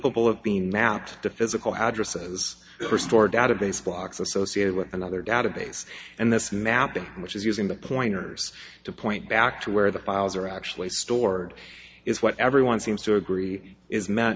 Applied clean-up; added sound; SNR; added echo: none; none; none; none.